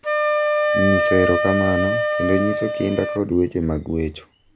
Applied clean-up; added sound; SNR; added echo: none; Wind instrument, woodwind instrument; 0 dB; none.